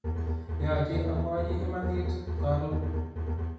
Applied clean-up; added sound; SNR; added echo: none; Bowed string instrument; -2 dB; reverberation time 1.1 s.